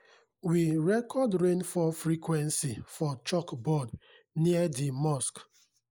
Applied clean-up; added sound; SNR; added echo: neural mask model Resemble Enhance denoiser.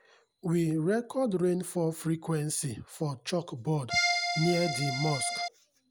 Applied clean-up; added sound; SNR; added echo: none; Accordion; 0 dB; none.